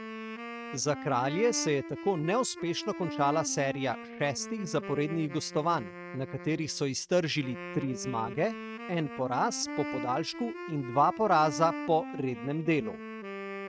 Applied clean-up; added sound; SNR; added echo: neural mask model RNNoise.